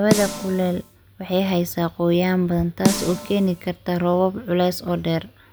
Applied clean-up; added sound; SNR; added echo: none; Snare drum; 6 dB; none.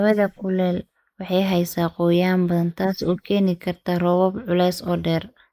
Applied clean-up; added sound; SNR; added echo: neural mask model Resemble Enhance denoiser.